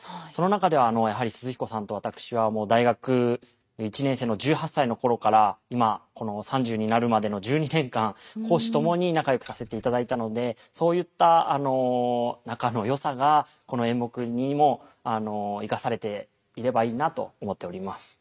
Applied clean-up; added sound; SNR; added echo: neural mask model RNNoise.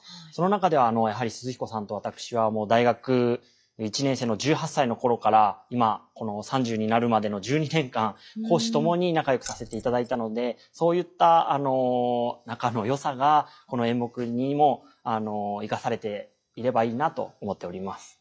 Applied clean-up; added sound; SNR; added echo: classical method log-MMSE.